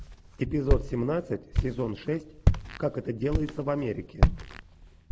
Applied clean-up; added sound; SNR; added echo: none; Walk, footsteps; -2 dB; none.